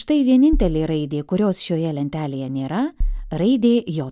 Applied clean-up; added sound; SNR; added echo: none; Bass drum; 6 dB; none.